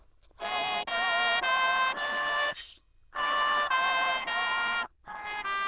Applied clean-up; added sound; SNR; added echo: neural diffusion model UNIVERSE++.